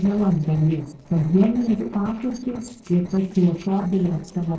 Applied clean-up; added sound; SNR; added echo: neural separator model SepFormer DNS4.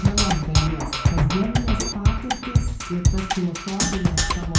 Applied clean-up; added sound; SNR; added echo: none; Percussion; -5 dB; reverberation time 0.6 s.